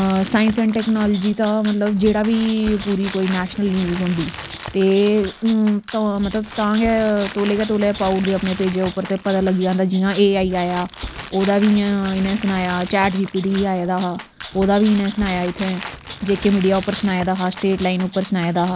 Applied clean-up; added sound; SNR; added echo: none; Crumpling, crinkling + Rattle (instrument); 14 dB; none.